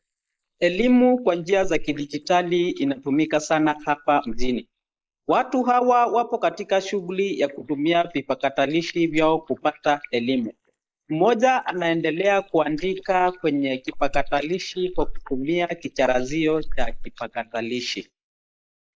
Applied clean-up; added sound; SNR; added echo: neural mask model Resemble Enhance denoiser.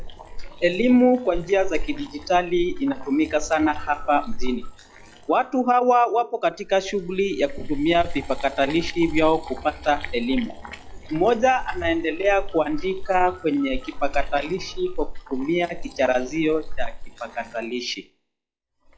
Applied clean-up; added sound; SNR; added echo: classical method log-MMSE.